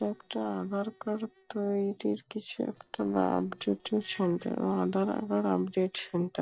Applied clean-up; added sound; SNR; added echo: neural separator model SepFormer DNS4.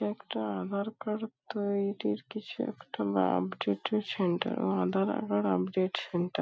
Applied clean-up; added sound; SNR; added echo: none; none; none; none.